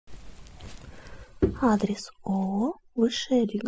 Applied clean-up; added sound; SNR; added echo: classical method spectral subtraction.